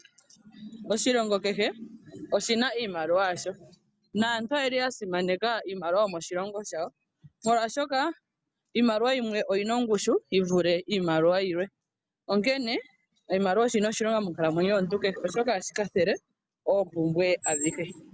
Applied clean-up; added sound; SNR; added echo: none; none; none; none.